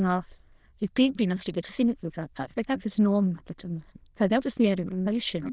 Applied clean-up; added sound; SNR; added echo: neural diffusion model UNIVERSE++.